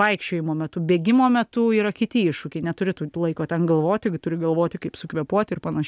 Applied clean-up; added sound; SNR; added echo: none; none; none; none.